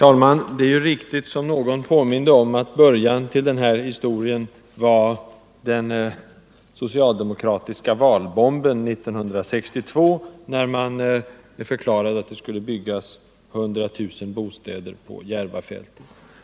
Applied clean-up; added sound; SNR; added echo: none; none; none; none.